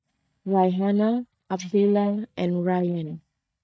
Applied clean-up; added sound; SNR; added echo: neural mask model DeepFilterNet 3.